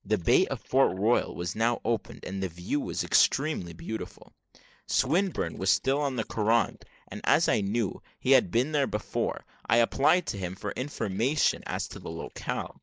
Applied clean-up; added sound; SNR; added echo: neural mask model Resemble Enhance denoiser.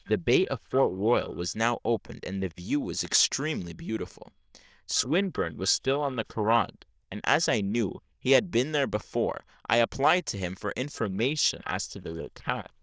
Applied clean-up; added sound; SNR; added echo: neural diffusion model UNIVERSE++.